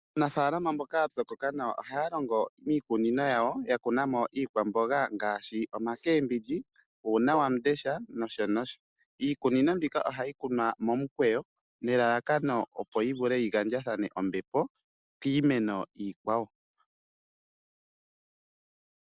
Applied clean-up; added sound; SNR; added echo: neural mask model Resemble Enhance denoiser.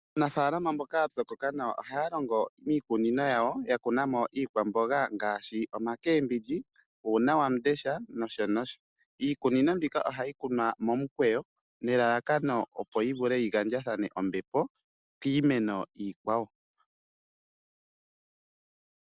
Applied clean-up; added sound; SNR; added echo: none; none; none; none.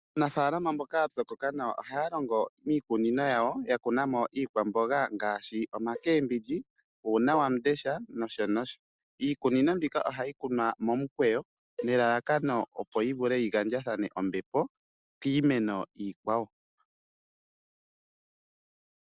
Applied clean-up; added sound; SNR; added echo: neural mask model DeepFilterNet 3.